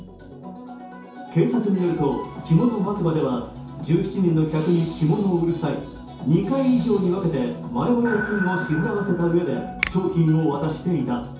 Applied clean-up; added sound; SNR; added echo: none; Finger snapping; 11 dB; reverberation time 0.6 s.